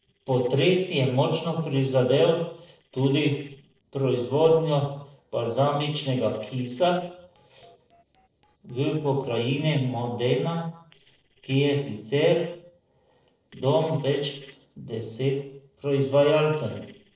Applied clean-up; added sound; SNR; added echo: neural separator model SepFormer DNS4.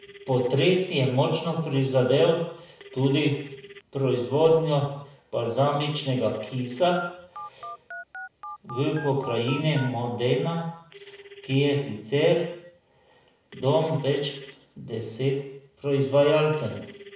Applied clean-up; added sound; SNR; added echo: none; Telephone; 20 dB; reverberation time 0.6 s.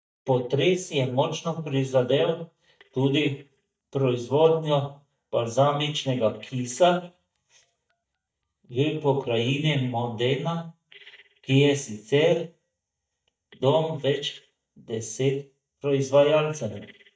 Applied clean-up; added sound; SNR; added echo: neural mask model DeepFilterNet 3.